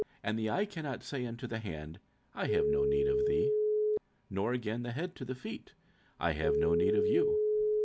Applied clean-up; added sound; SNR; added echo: none; Telephone; -3 dB; none.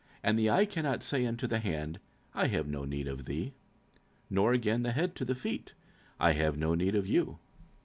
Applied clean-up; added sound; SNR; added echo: none; none; none; none.